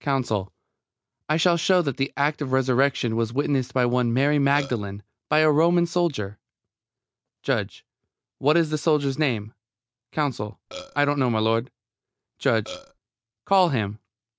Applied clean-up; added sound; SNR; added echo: none; Burping, eructation; 14 dB; none.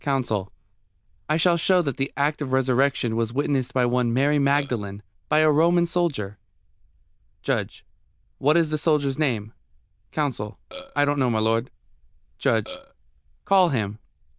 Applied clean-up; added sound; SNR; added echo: neural diffusion model UNIVERSE++.